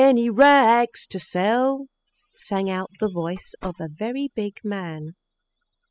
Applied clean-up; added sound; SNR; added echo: classical method spectral subtraction.